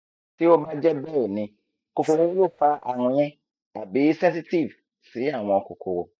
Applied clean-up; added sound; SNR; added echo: neural mask model DeepFilterNet 3.